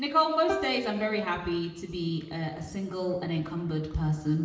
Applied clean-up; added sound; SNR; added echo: none; Plucked string instrument; 11 dB; reverberation time 1.0 s.